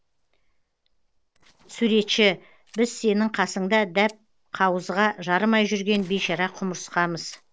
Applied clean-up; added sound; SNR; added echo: neural separator model SepFormer DNS4.